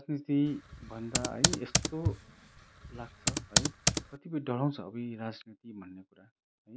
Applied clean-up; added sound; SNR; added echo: none; Computer keyboard; -5 dB; none.